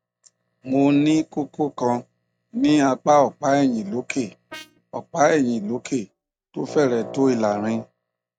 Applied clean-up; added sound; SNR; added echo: neural mask model RNNoise.